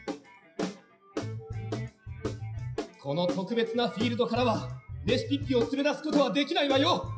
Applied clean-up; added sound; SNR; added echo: classical method WPE with log-MMSE.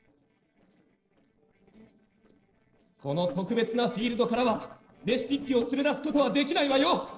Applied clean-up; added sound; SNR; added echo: neural separator model SepFormer DNS4.